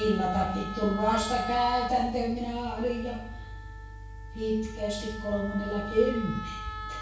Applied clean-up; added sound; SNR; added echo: none; Wind instrument, woodwind instrument; 12 dB; reverberation time 0.6 s.